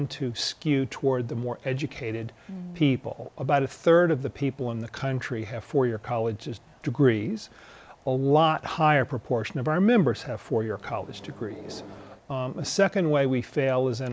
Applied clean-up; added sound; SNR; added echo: none; Microwave oven; 17 dB; none.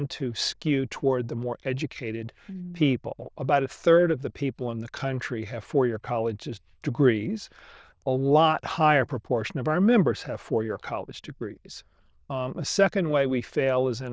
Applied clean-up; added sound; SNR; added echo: neural diffusion model UNIVERSE++.